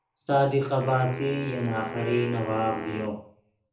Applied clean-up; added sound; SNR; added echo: none; Wind instrument, woodwind instrument; 11 dB; reverberation time 0.6 s.